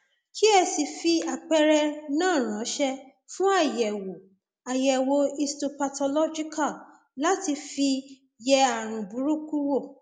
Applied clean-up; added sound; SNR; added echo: none; none; none; none.